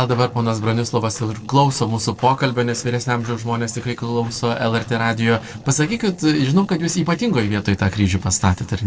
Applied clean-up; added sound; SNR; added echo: neural separator model SepFormer DNS4.